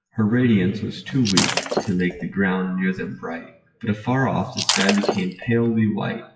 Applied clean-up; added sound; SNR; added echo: classical method WPE with log-MMSE.